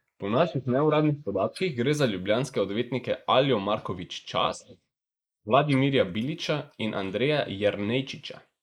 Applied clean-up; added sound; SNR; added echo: neural mask model Resemble Enhance denoiser.